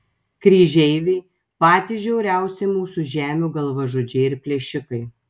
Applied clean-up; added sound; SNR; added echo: none; none; none; none.